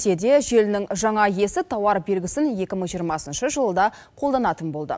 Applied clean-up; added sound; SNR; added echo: none; none; none; none.